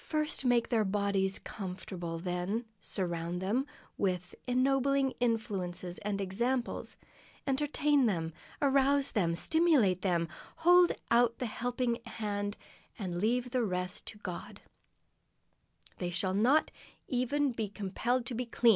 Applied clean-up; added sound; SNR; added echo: none; none; none; none.